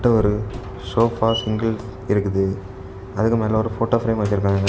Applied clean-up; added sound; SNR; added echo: none; Slam; 11 dB; none.